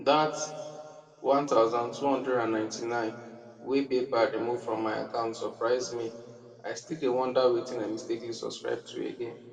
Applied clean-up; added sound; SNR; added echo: none; none; none; reverberation time 1.7 s.